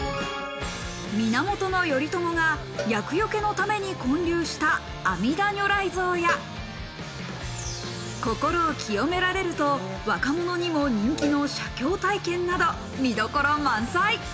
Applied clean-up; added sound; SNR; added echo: none; Cowbell; 18 dB; none.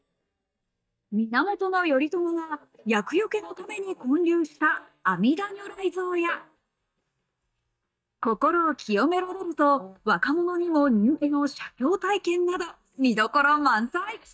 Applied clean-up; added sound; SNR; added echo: neural mask model DeepFilterNet 3.